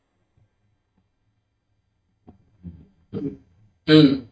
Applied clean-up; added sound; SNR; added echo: neural mask model DeepFilterNet 3.